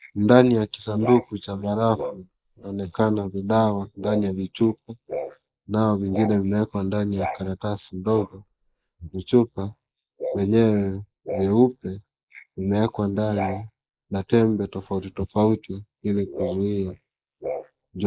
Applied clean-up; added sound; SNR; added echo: neural mask model Resemble Enhance denoiser.